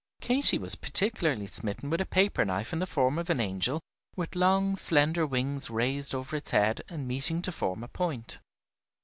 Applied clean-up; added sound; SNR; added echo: none; none; none; none.